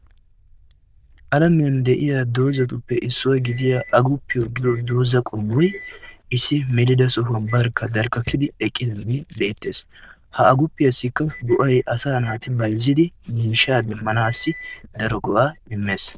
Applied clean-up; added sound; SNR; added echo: neural diffusion model UNIVERSE++.